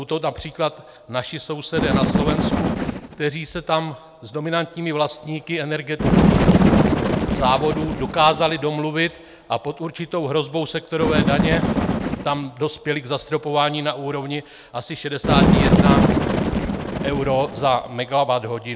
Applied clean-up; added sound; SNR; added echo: none; Bird; -2 dB; none.